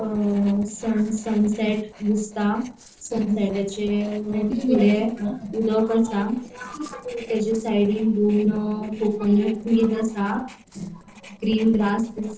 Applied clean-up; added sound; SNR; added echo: neural separator model SepFormer DNS4.